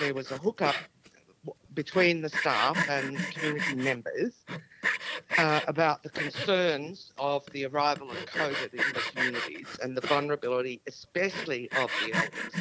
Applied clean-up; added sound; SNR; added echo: none; Sawing; 4 dB; none.